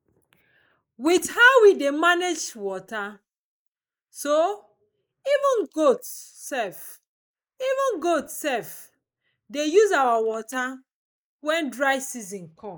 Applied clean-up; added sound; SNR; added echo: neural mask model Resemble Enhance denoiser.